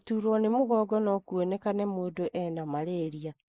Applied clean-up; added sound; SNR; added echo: neural mask model Resemble Enhance denoiser.